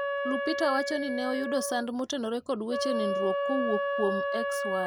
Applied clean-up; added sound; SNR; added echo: none; Wind instrument, woodwind instrument; 0 dB; none.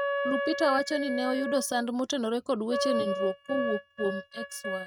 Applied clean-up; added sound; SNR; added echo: neural mask model RNNoise.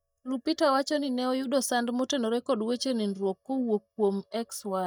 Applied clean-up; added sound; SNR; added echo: neural mask model DeepFilterNet 3.